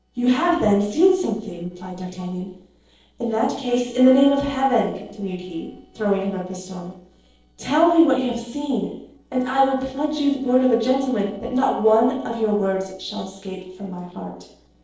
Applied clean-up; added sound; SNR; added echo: neural separator model SepFormer DNS4.